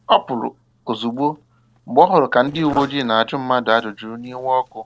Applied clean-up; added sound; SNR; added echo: neural separator model SepFormer DNS4.